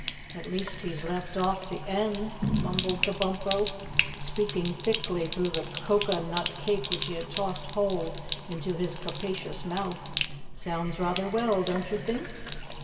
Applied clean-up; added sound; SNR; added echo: none; Sink (filling or washing); 2 dB; reverberation time 2.5 s.